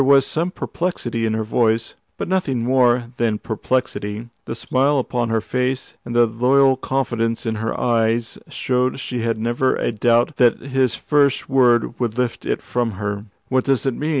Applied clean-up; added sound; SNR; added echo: none; none; none; none.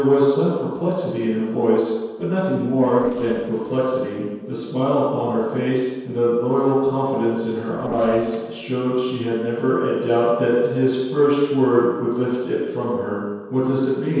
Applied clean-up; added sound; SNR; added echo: neural separator model SepFormer DNS4.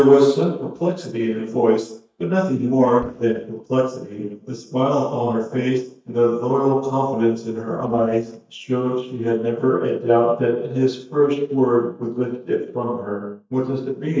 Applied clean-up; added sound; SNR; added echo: neural mask model DeepFilterNet 3.